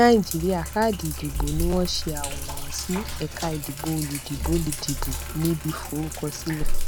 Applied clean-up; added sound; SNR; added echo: none; Sink (filling or washing); 2 dB; none.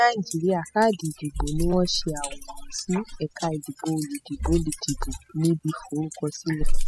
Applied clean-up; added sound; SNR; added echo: classical method spectral subtraction.